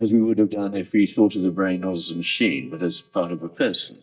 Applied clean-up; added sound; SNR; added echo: neural mask model DeepFilterNet 3.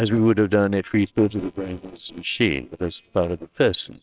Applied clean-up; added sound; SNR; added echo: neural separator model SepFormer WHAMR!.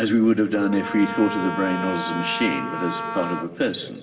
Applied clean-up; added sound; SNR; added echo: none; Wind instrument, woodwind instrument; 8 dB; reverberation time 1.7 s.